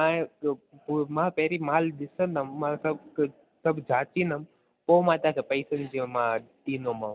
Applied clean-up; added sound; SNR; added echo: none; none; none; none.